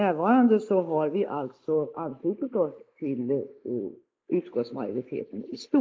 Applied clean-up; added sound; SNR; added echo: neural mask model Resemble Enhance denoiser.